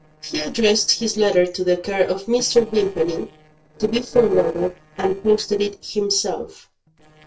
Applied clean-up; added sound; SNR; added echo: neural separator model SepFormer DNS4.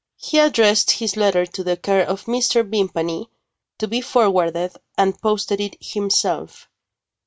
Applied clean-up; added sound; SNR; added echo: none; none; none; none.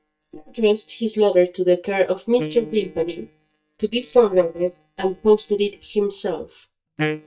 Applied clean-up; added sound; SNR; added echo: neural mask model DeepFilterNet 3.